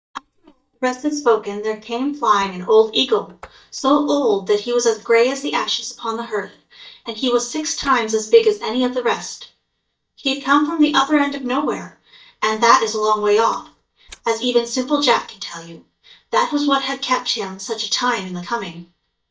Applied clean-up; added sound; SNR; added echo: neural mask model DeepFilterNet 3.